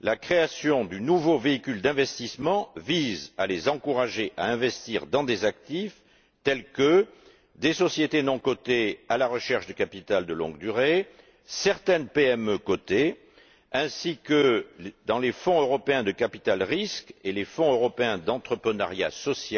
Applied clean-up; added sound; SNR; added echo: none; none; none; none.